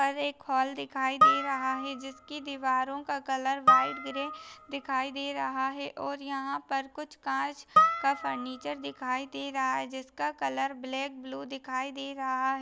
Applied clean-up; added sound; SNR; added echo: none; Harp; -3 dB; none.